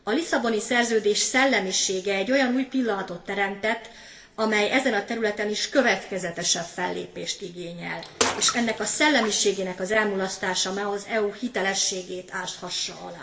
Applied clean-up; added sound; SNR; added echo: none; Bathtub (filling or washing) / Water / Splash, splatter; 6 dB; reverberation time 0.7 s.